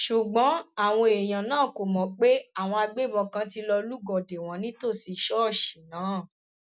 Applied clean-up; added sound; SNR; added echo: none; none; none; none.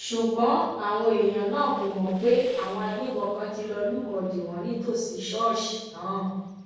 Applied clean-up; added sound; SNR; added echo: neural separator model SepFormer DNS4.